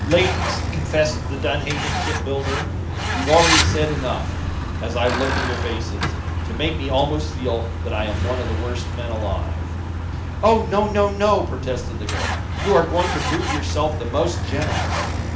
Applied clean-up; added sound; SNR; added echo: none; Truck; 0 dB; reverberation time 0.4 s.